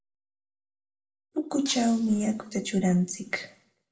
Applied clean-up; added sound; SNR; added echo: none; Shatter; 14 dB; reverberation time 0.3 s.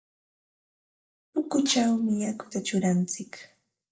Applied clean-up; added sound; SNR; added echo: neural mask model DeepFilterNet 3.